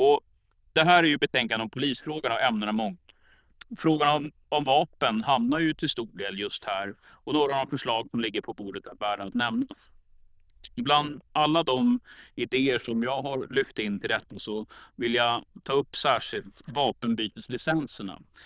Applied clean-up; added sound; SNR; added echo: neural diffusion model UNIVERSE++.